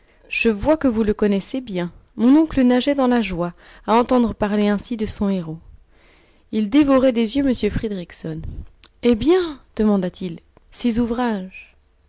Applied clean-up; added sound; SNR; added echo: none; none; none; none.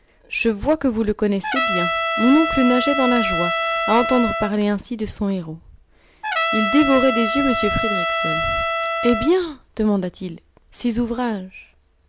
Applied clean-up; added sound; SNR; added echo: none; Trumpet; 1 dB; none.